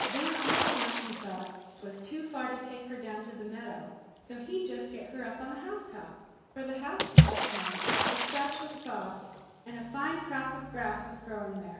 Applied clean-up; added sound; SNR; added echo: none; Water / Splash, splatter; -5 dB; reverberation time 1.2 s.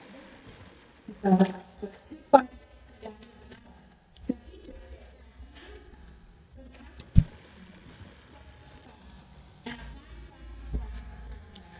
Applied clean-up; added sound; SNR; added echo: neural mask model DeepFilterNet 3.